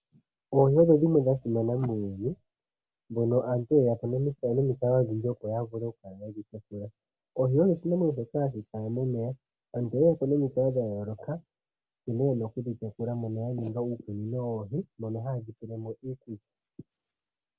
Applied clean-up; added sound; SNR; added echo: none; none; none; none.